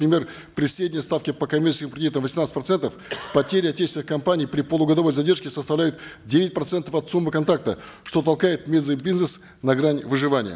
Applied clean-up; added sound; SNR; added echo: none; none; none; none.